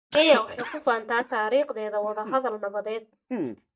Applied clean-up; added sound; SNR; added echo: neural mask model DeepFilterNet 3.